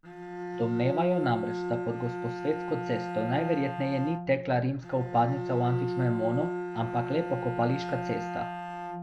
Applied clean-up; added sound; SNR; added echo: none; Bowed string instrument; 5 dB; none.